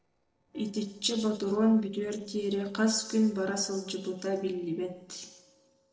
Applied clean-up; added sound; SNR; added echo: neural separator model SepFormer DNS4.